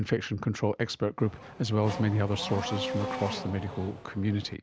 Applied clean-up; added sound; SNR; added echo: none; Race car, auto racing / Accelerating, revving, vroom; 9 dB; none.